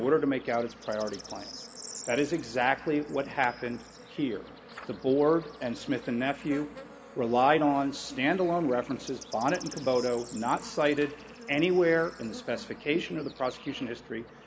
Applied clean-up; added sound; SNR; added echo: none; Bird / Insect; 17 dB; none.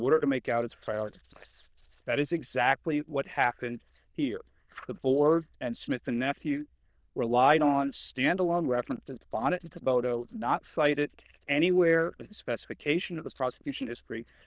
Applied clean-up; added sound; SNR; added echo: neural diffusion model UNIVERSE++.